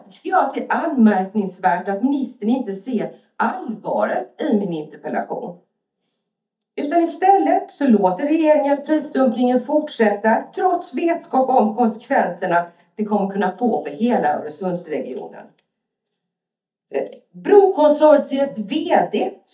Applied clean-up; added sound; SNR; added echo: neural mask model DeepFilterNet 3.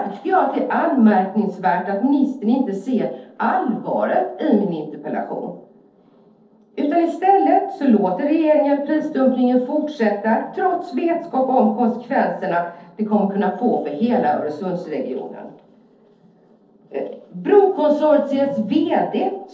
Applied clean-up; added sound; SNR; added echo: neural separator model SepFormer DNS4.